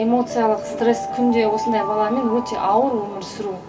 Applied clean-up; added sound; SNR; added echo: none; Alarm; 9 dB; reverberation time 2.7 s.